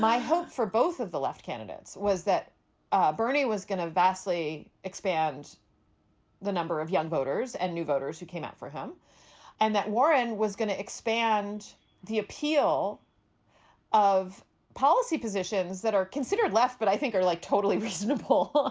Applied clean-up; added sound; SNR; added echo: none; none; none; none.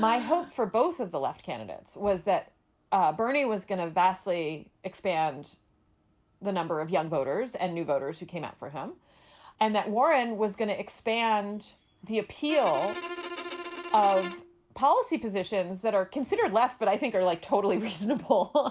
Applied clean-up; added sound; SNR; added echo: none; Bowed string instrument; 10 dB; none.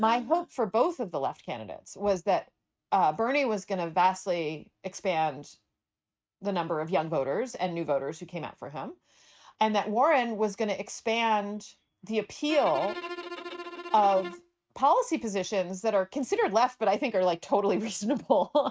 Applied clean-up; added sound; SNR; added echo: neural mask model RNNoise.